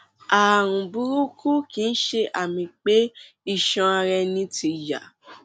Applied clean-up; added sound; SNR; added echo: none; none; none; none.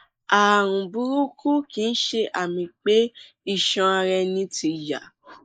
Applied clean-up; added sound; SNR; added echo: neural mask model Resemble Enhance denoiser.